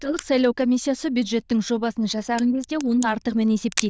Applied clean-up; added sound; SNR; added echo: neural diffusion model UNIVERSE++.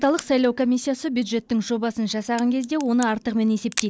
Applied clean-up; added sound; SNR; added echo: none; Crack; 17 dB; none.